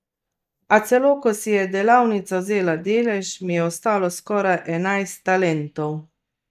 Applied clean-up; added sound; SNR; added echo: neural mask model DeepFilterNet 3.